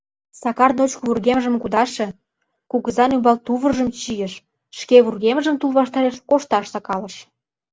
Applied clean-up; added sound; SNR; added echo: none; none; none; none.